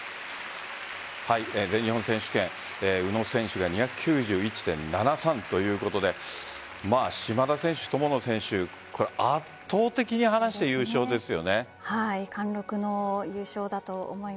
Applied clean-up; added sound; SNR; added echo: none; none; none; none.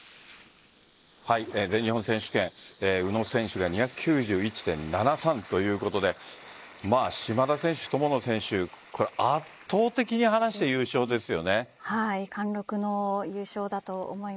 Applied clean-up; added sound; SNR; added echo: neural mask model Resemble Enhance denoiser.